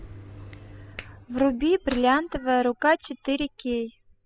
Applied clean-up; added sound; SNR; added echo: classical method spectral subtraction.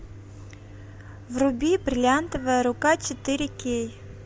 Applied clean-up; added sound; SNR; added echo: none; none; none; none.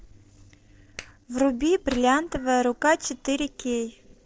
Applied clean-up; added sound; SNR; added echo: neural separator model SepFormer DNS4.